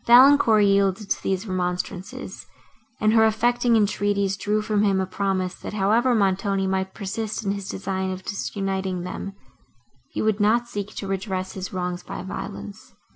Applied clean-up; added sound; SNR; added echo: none; none; none; none.